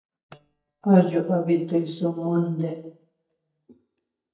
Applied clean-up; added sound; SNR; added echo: neural mask model DeepFilterNet 3.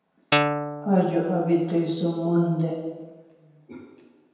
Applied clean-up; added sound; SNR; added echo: none; Guitar; 0 dB; reverberation time 1.1 s.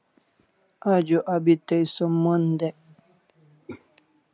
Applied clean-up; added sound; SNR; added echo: none; none; none; none.